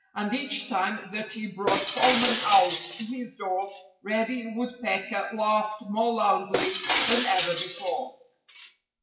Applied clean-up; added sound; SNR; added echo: classical method WPE with log-MMSE.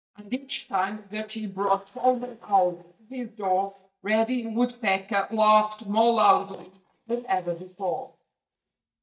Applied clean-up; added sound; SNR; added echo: neural mask model DeepFilterNet 3.